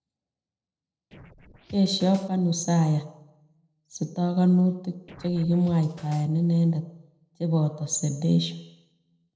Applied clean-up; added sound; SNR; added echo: neural separator model SepFormer DNS4.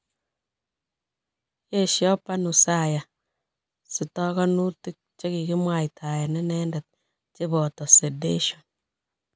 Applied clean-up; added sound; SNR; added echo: none; none; none; none.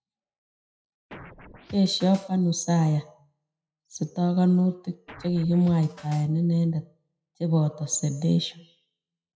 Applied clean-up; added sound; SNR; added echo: classical method WPE with log-MMSE.